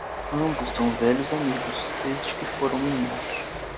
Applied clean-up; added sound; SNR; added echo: none; Train; 6 dB; none.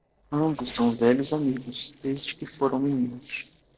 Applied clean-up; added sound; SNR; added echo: neural separator model SepFormer DNS4.